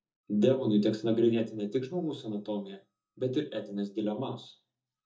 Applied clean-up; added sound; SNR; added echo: neural mask model DeepFilterNet 3.